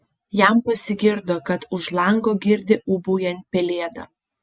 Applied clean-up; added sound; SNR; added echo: none; none; none; none.